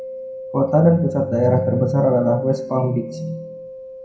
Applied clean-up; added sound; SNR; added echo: none; Mallet percussion; 9 dB; reverberation time 0.5 s.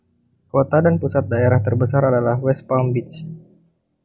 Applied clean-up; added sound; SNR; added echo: none; none; none; none.